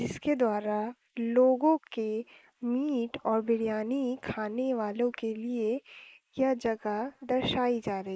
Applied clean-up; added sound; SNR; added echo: neural mask model Resemble Enhance denoiser.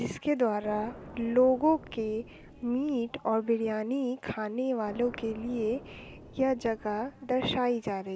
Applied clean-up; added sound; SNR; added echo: none; Explosion; 18 dB; none.